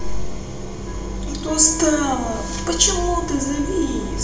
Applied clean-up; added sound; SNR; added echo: none; Wind instrument, woodwind instrument; 17 dB; reverberation time 0.9 s.